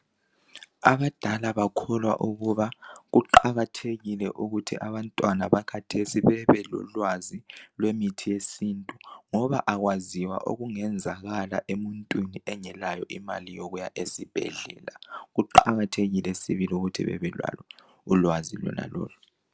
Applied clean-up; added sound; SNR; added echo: none; none; none; none.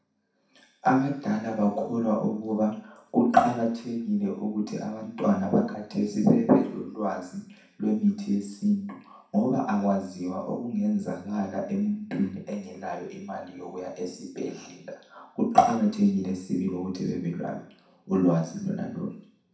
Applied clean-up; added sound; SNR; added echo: none; none; none; reverberation time 0.6 s.